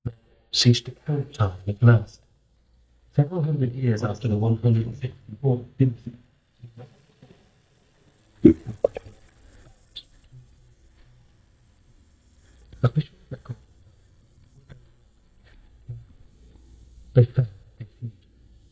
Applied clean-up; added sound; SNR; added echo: neural mask model DeepFilterNet 3.